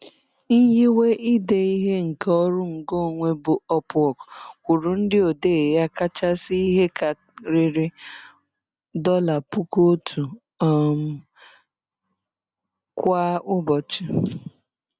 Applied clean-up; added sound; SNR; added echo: none; none; none; none.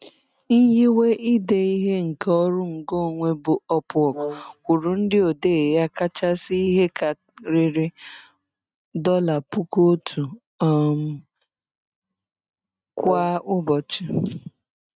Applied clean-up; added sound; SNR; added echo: neural mask model RNNoise.